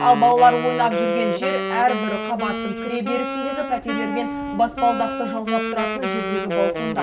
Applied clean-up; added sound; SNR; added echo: none; Wind instrument, woodwind instrument; 4 dB; reverberation time 0.5 s.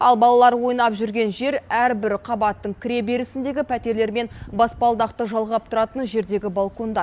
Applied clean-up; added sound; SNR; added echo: none; none; none; none.